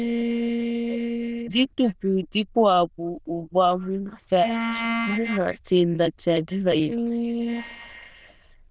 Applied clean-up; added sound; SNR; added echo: neural diffusion model UNIVERSE++.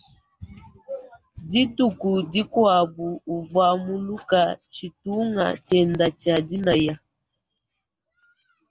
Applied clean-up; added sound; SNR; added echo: none; none; none; none.